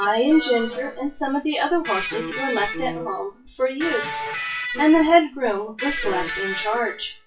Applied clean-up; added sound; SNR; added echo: classical method WPE with log-MMSE.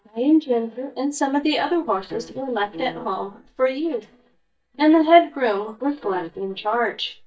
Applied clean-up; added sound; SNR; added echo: neural mask model DeepFilterNet 3.